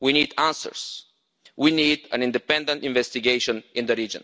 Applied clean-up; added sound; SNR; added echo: none; none; none; none.